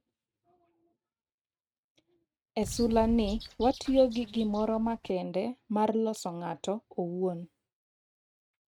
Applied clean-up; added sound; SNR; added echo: neural mask model RNNoise.